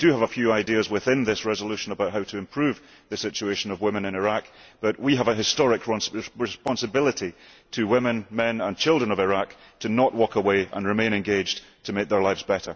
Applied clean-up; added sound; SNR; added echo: none; none; none; none.